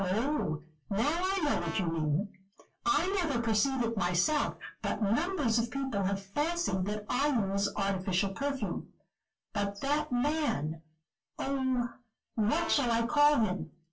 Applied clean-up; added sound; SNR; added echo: none; Brass instrument; 16 dB; reverberation time 0.2 s.